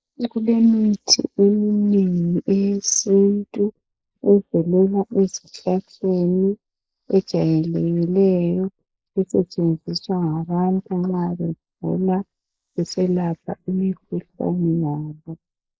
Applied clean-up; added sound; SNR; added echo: neural mask model Resemble Enhance denoiser.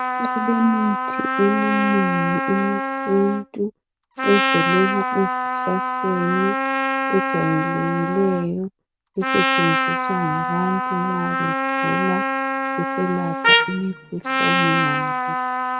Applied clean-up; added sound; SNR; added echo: none; Trumpet + Trumpet; -1 dB; none.